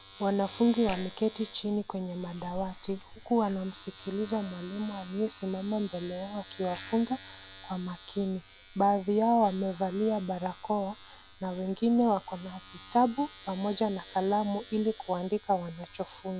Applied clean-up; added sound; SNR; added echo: none; Domestic sounds, home sounds; 15 dB; none.